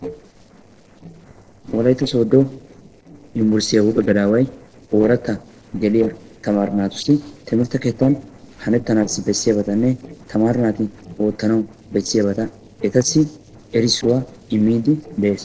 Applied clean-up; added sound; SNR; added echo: neural separator model SepFormer DNS4.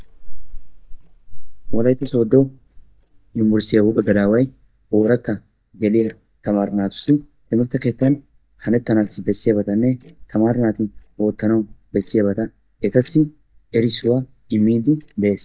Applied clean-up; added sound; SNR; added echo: neural mask model DeepFilterNet 3.